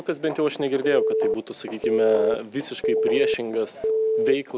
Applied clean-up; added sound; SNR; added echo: none; Telephone; -2 dB; none.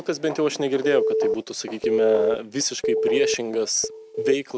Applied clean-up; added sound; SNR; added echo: neural mask model RNNoise.